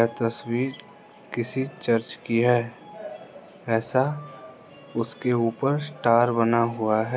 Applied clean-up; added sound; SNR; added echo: none; none; none; none.